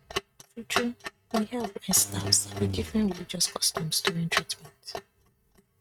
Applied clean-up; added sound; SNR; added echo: neural mask model RNNoise.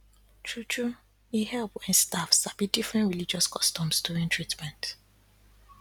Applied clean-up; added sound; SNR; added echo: none; none; none; none.